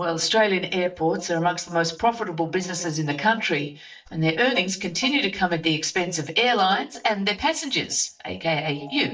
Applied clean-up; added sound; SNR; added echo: neural mask model DeepFilterNet 3.